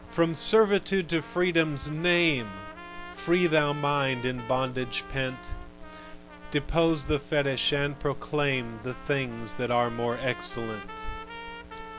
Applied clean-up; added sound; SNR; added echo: none; Trumpet; 17 dB; none.